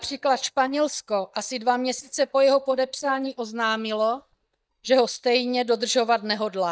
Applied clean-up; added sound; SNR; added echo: neural mask model DeepFilterNet 3.